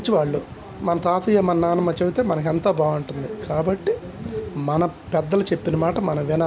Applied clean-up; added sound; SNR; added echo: none; none; none; none.